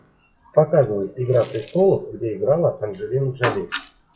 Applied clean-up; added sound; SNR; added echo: classical method WPE with log-MMSE.